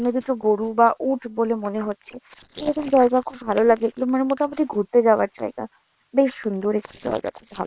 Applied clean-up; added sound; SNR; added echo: neural separator model SepFormer WHAM!.